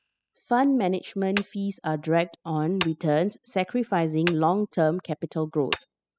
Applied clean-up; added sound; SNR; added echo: classical method spectral subtraction.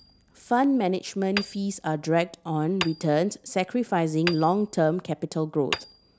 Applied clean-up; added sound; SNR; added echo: none; Hammer; 13 dB; none.